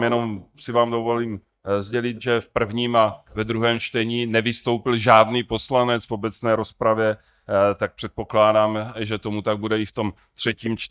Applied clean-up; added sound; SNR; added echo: neural mask model DeepFilterNet 3.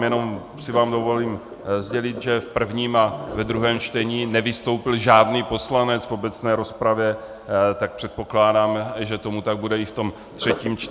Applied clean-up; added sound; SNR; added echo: none; Sink (filling or washing); 16 dB; none.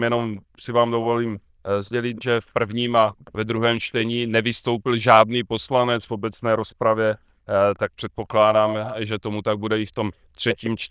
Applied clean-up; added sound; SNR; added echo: neural diffusion model UNIVERSE++.